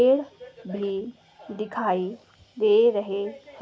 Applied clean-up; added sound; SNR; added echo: none; none; none; none.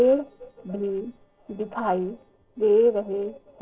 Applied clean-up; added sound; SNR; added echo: neural separator model SepFormer DNS4.